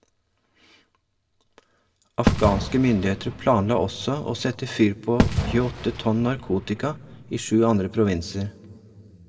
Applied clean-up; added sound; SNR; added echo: none; Fireworks; 4 dB; reverberation time 1.4 s.